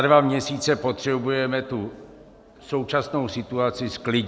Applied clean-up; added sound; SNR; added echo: none; none; none; none.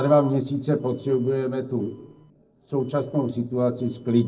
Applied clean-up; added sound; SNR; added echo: neural separator model SepFormer DNS4.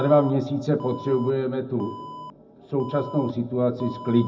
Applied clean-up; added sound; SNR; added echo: none; Alarm; 17 dB; reverberation time 0.4 s.